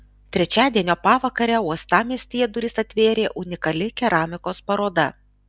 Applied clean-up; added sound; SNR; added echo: none; none; none; none.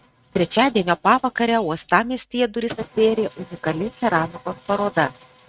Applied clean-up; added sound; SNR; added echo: neural mask model RNNoise.